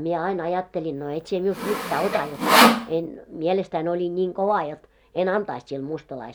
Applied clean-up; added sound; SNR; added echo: none; Sawing; -5 dB; none.